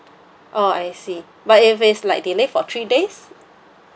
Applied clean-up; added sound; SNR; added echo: none; none; none; none.